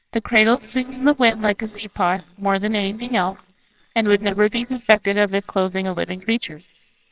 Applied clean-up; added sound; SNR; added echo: neural separator model SepFormer WHAMR!.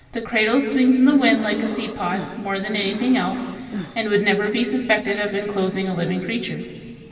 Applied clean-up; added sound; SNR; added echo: none; Breathing; 13 dB; reverberation time 2.4 s.